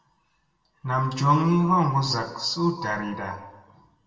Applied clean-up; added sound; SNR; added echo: none; none; none; reverberation time 1.0 s.